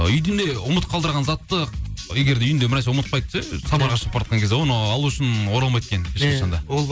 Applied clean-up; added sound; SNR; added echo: none; none; none; none.